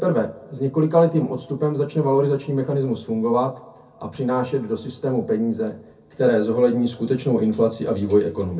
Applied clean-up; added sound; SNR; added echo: none; none; none; reverberation time 0.3 s.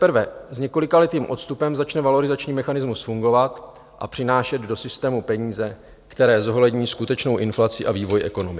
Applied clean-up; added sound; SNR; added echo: none; none; none; none.